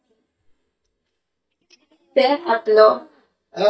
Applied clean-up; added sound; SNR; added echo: neural mask model DeepFilterNet 3.